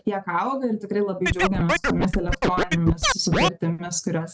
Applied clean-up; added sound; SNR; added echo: none; Scratching (performance technique); -1 dB; none.